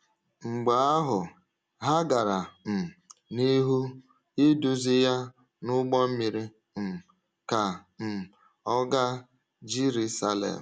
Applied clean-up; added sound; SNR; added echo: none; none; none; none.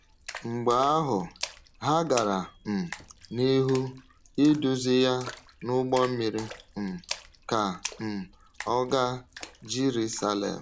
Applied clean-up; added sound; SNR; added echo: none; Splash, splatter; 16 dB; none.